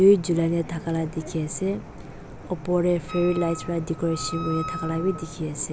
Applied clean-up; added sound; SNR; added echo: none; Wind instrument, woodwind instrument; 13 dB; none.